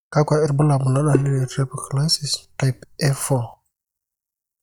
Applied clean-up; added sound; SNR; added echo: neural mask model DeepFilterNet 3.